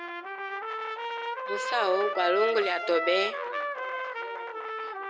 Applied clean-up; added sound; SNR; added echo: none; Trumpet; 2 dB; none.